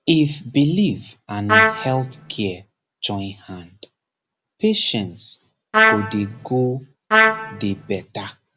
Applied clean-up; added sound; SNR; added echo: none; Trumpet; -5 dB; none.